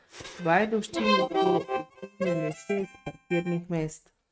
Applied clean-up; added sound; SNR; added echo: neural mask model RNNoise.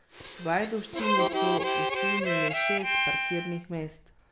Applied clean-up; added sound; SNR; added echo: none; Harmonica + Bowed string instrument; -4 dB; none.